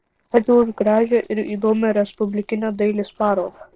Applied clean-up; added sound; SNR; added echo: neural separator model SepFormer DNS4.